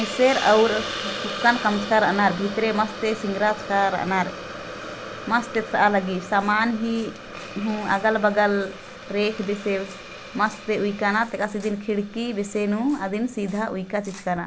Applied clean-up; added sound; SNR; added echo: none; Hiss; 11 dB; none.